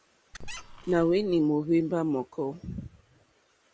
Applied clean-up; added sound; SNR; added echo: none; Squeak; 13 dB; none.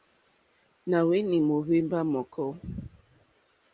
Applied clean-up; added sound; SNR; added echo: none; none; none; none.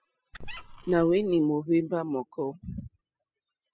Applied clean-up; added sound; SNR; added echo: classical method spectral subtraction.